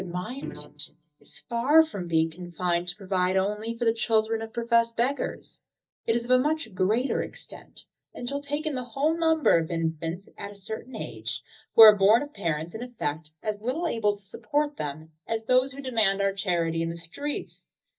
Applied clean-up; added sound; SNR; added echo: neural mask model DeepFilterNet 3.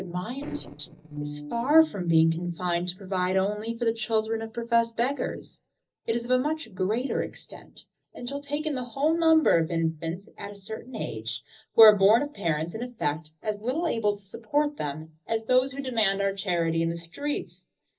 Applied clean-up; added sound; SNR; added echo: neural separator model SepFormer DNS4.